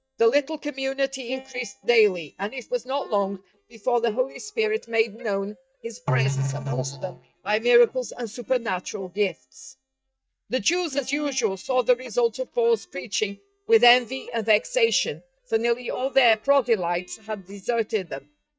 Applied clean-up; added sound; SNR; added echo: neural mask model DeepFilterNet 3.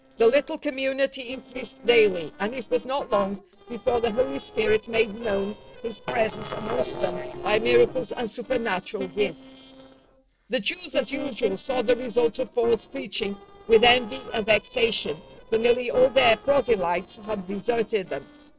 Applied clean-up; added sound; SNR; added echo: neural separator model SepFormer DNS4.